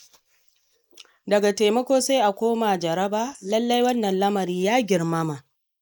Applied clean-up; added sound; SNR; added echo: neural mask model Resemble Enhance denoiser.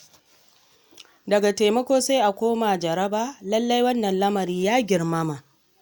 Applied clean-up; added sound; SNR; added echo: none; none; none; none.